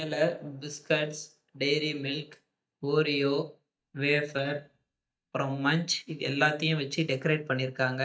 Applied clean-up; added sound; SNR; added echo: neural mask model DeepFilterNet 3.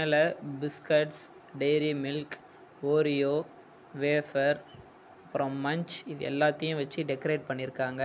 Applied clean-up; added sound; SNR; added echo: none; none; none; none.